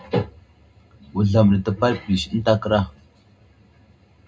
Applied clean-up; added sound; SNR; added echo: none; none; none; reverberation time 0.2 s.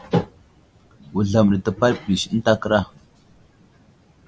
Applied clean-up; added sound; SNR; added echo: none; none; none; none.